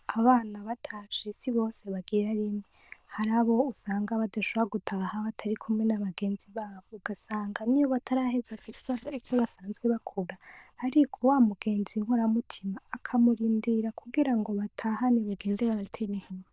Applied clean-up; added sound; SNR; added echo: neural diffusion model UNIVERSE++.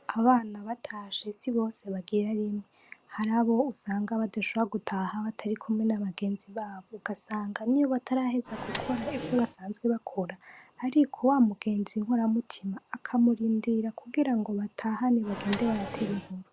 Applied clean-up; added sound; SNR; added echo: none; Microwave oven; 9 dB; none.